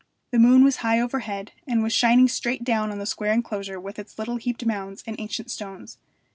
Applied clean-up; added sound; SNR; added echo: none; none; none; none.